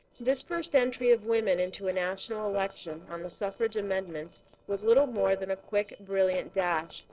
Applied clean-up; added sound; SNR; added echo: neural separator model SepFormer DNS4.